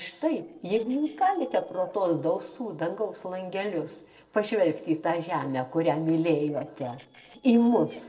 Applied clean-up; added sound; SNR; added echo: neural separator model SepFormer DNS4.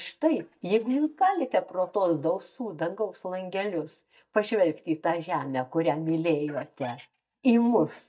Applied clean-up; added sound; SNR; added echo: neural mask model DeepFilterNet 3.